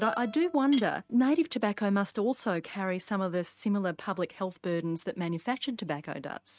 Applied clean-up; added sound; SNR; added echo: neural mask model RNNoise.